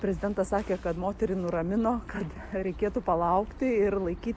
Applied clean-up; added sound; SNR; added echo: none; none; none; none.